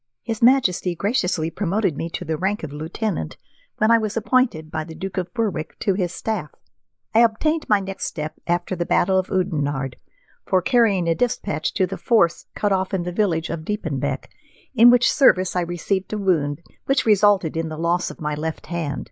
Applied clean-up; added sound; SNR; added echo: neural mask model Resemble Enhance denoiser.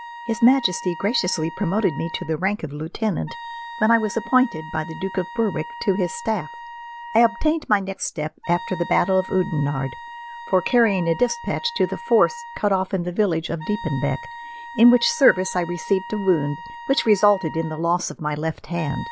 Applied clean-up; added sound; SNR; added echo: none; Wind instrument, woodwind instrument; 14 dB; none.